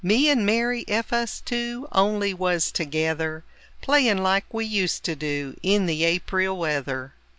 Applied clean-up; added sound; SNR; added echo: none; none; none; none.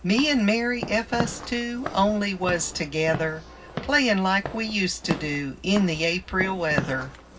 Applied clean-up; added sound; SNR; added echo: none; Walk, footsteps / Siren; 11 dB; reverberation time 0.4 s.